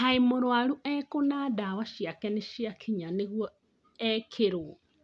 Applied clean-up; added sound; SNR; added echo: none; none; none; none.